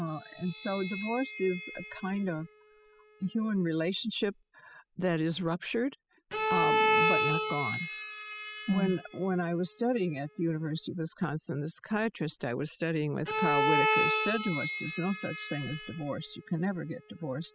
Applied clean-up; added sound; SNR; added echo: classical method spectral subtraction.